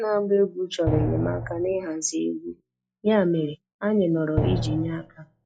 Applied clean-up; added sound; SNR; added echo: classical method log-MMSE.